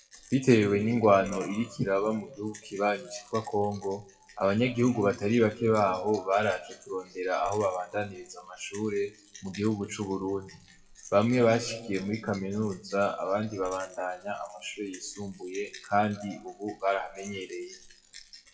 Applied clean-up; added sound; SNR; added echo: classical method WPE with log-MMSE.